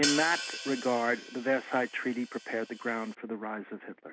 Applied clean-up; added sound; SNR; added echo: none; Hi-hat; 7 dB; none.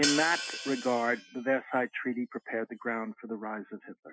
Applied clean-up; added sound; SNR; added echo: classical method Wiener filter.